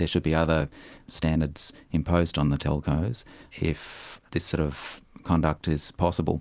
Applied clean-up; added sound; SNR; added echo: none; none; none; none.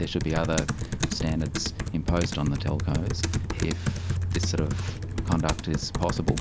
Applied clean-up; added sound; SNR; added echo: none; Computer keyboard; 0 dB; none.